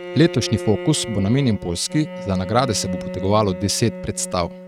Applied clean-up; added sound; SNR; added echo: neural mask model RNNoise.